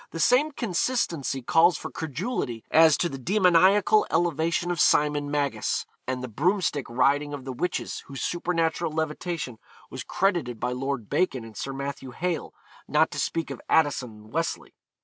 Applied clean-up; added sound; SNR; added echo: none; none; none; none.